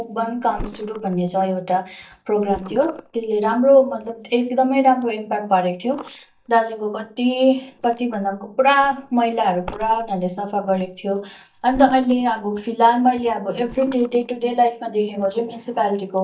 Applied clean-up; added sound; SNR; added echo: neural mask model DeepFilterNet 3.